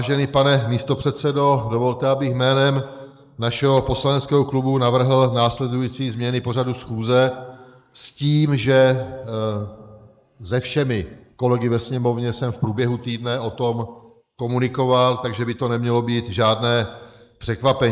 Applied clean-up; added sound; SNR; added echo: neural mask model Resemble Enhance denoiser.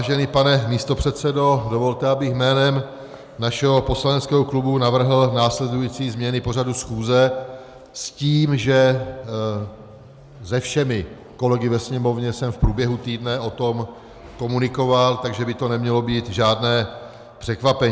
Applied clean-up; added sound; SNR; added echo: none; none; none; none.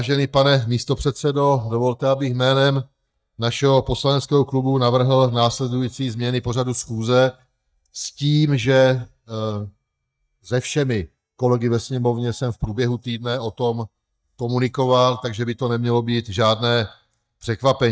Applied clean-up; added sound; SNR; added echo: neural mask model DeepFilterNet 3.